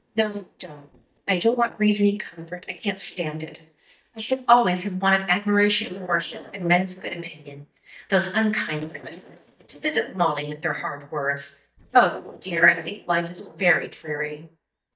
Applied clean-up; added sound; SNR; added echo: neural mask model DeepFilterNet 3.